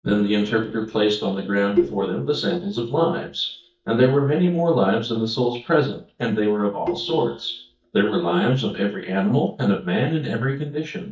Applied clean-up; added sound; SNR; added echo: neural mask model DeepFilterNet 3.